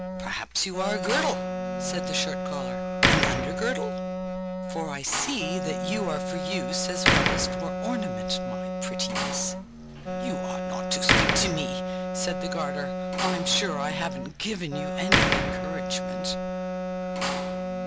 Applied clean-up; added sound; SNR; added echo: none; Slam + Wind instrument, woodwind instrument; -4 dB; none.